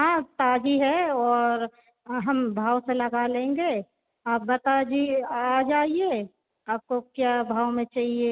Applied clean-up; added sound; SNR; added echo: none; none; none; none.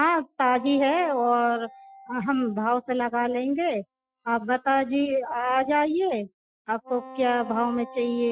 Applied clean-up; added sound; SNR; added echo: classical method Wiener filter.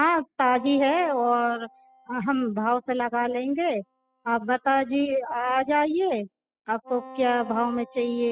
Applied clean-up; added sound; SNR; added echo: classical method spectral subtraction.